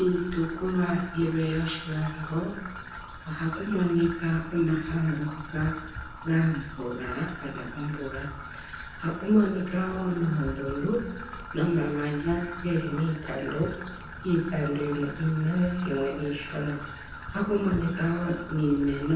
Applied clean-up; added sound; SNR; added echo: none; Trickle, dribble / Traffic noise, roadway noise; 11 dB; reverberation time 0.9 s.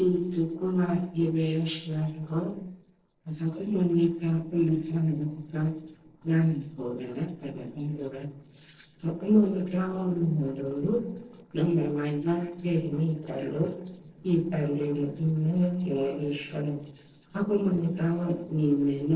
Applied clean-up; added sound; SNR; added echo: neural separator model SepFormer DNS4.